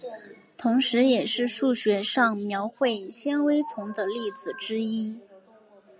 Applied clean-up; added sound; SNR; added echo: none; none; none; none.